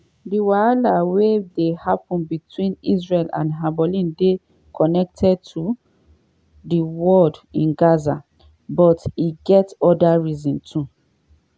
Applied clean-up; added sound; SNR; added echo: none; none; none; none.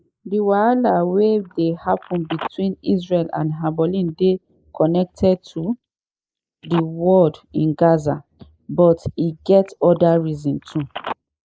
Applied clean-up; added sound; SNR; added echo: neural mask model Resemble Enhance denoiser.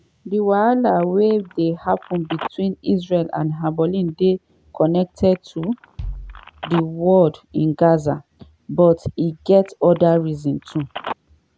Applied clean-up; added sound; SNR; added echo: none; Bass drum + Telephone; 18 dB; none.